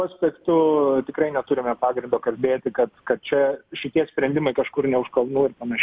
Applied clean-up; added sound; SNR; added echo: none; none; none; none.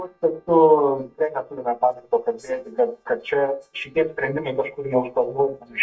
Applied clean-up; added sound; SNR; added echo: neural mask model DeepFilterNet 3.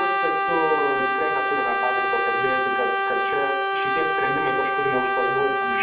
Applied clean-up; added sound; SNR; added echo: none; Brass instrument; -5 dB; reverberation time 0.6 s.